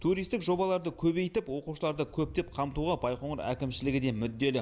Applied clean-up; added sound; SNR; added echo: none; none; none; none.